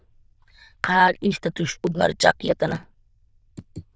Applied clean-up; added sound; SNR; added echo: neural diffusion model UNIVERSE++.